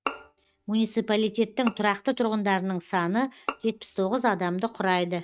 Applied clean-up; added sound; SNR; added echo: neural mask model RNNoise.